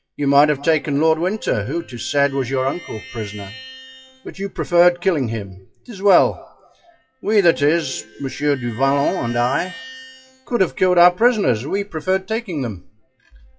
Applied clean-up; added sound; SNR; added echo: classical method WPE with log-MMSE.